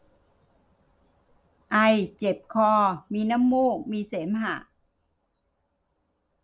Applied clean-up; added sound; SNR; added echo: none; none; none; none.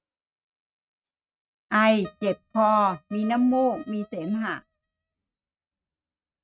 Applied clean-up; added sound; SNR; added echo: neural mask model RNNoise.